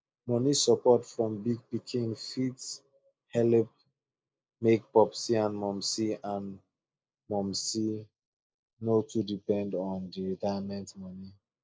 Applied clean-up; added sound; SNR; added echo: neural mask model Resemble Enhance denoiser.